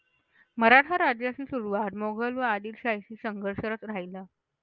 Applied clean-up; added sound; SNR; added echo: none; none; none; none.